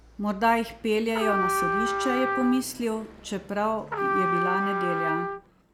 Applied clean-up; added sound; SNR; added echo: none; Trumpet; 1 dB; none.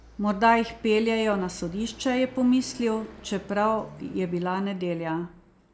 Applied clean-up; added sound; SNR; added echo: none; none; none; none.